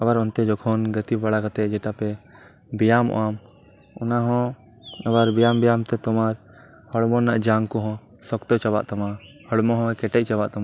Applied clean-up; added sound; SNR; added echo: none; none; none; none.